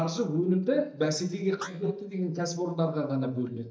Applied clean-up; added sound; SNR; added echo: neural mask model DeepFilterNet 3.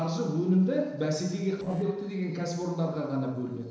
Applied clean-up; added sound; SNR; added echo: neural separator model SepFormer DNS4.